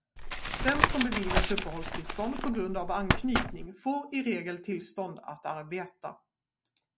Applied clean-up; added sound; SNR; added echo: none; Tap; -4 dB; none.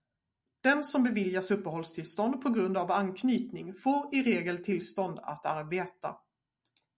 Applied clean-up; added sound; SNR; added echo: none; none; none; none.